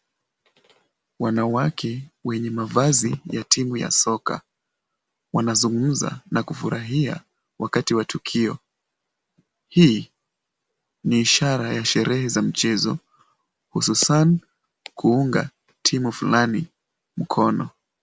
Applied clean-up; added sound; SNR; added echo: none; none; none; none.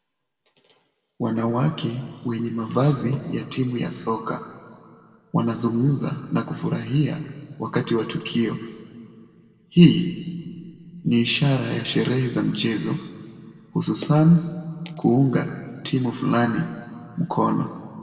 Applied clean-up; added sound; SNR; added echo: none; none; none; reverberation time 1.9 s.